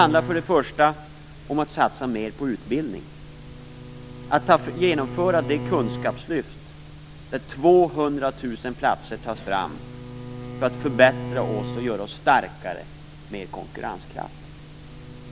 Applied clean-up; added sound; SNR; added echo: none; Bowed string instrument; 13 dB; none.